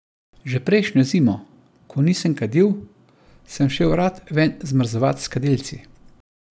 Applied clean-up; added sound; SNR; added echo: none; none; none; none.